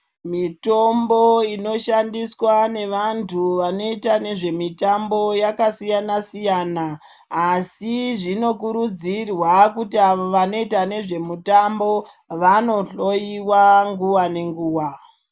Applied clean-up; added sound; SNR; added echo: none; none; none; none.